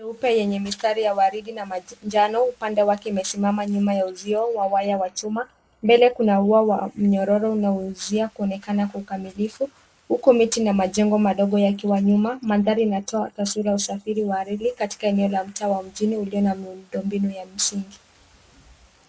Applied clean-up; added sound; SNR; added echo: neural mask model Resemble Enhance denoiser.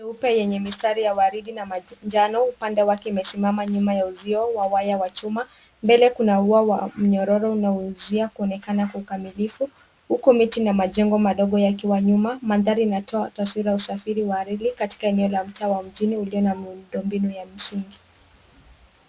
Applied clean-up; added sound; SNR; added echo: none; none; none; none.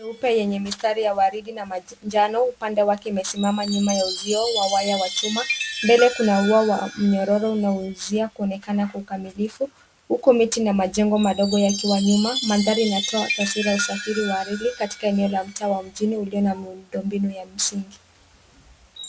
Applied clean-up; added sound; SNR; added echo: none; Chime; 11 dB; none.